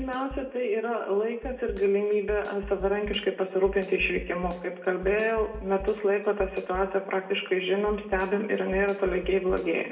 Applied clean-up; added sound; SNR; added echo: none; Snare drum; 16 dB; reverberation time 0.6 s.